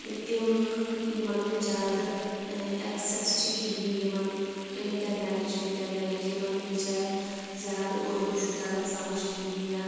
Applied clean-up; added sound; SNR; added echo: none; Frying (food); 15 dB; reverberation time 2.1 s.